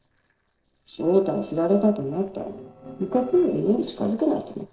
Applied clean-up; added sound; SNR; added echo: neural separator model SepFormer DNS4.